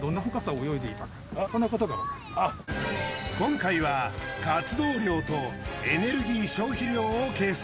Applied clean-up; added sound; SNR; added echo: none; none; none; none.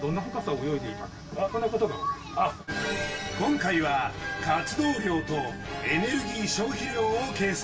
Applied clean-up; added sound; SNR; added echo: none; Engine / Truck / Car; 18 dB; reverberation time 0.2 s.